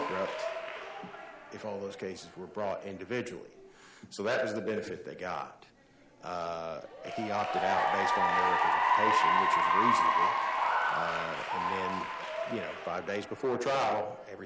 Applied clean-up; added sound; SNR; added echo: none; Applause / Cheering; -4 dB; none.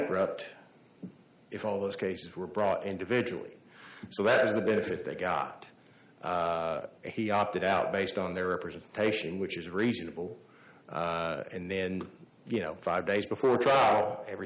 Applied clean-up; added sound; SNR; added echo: none; none; none; none.